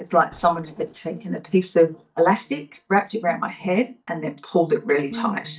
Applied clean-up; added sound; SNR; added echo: neural mask model DeepFilterNet 3.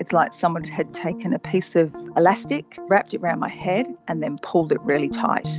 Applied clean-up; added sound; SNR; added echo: none; none; none; none.